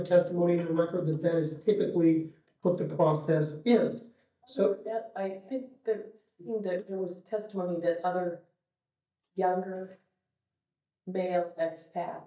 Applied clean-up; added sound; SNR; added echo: neural mask model DeepFilterNet 3.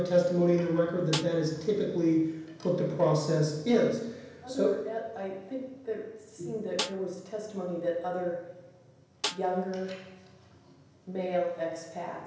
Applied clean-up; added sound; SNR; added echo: none; Snare drum; 11 dB; reverberation time 0.9 s.